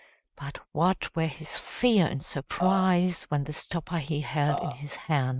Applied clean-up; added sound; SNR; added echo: neural mask model RNNoise.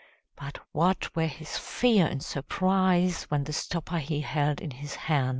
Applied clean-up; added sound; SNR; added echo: none; none; none; none.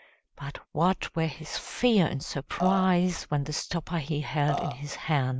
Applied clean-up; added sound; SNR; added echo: none; Burping, eructation; 4 dB; none.